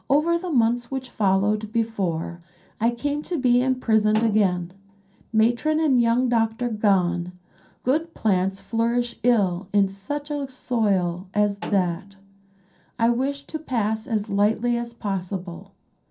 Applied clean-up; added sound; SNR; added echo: none; Snare drum; 17 dB; reverberation time 0.3 s.